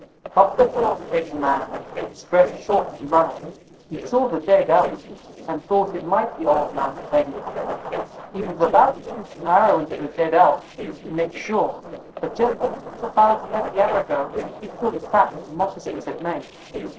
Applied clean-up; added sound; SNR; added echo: neural separator model SepFormer DNS4.